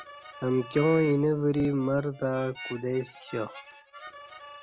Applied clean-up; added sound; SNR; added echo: none; Harmonica; 16 dB; none.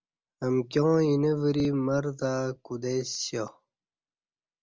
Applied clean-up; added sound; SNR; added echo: none; none; none; none.